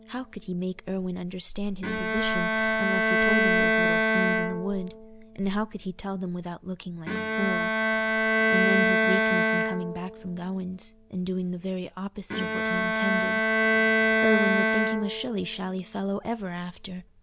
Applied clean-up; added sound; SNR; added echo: none; Bowed string instrument; -5 dB; none.